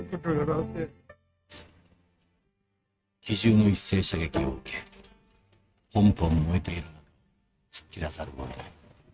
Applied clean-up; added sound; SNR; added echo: neural mask model RNNoise.